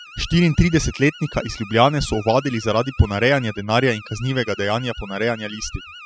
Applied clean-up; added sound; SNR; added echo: classical method spectral subtraction.